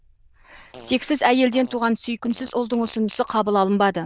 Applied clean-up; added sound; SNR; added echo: neural diffusion model UNIVERSE++.